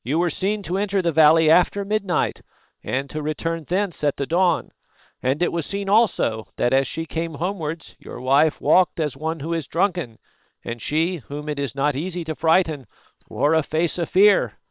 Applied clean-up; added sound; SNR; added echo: neural separator model SepFormer WHAM!.